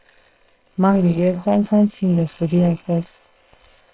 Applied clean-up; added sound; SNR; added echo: neural separator model SepFormer WHAM!.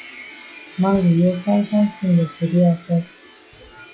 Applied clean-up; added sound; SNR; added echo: classical method log-MMSE.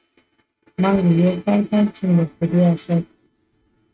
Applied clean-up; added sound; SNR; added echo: neural mask model RNNoise.